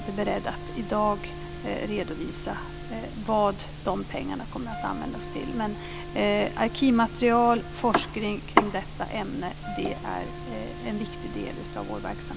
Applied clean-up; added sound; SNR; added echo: none; Wind instrument, woodwind instrument; 15 dB; none.